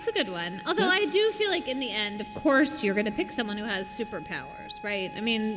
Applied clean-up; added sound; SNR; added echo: none; Harmonica; 15 dB; none.